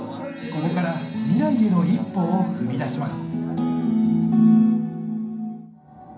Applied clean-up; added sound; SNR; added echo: none; none; none; reverberation time 0.6 s.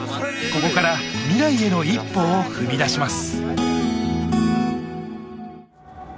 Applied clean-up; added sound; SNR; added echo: none; none; none; none.